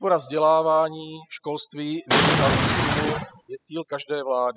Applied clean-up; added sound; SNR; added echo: classical method spectral subtraction.